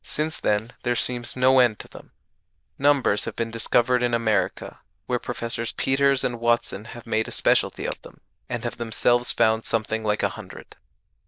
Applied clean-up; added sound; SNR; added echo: neural diffusion model UNIVERSE++.